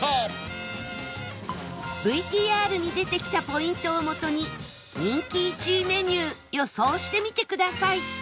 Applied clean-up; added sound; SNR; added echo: none; none; none; none.